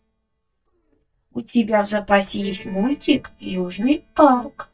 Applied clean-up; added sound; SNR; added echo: neural mask model DeepFilterNet 3.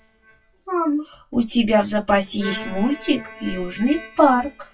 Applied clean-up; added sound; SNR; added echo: classical method WPE with log-MMSE.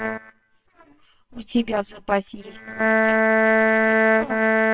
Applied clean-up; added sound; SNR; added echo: neural separator model SepFormer WHAMR!.